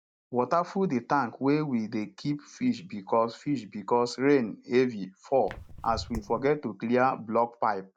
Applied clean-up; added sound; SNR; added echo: neural mask model DeepFilterNet 3.